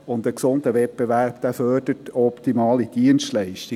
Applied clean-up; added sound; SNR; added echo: none; none; none; none.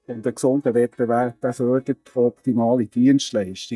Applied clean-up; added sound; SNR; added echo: neural mask model DeepFilterNet 3.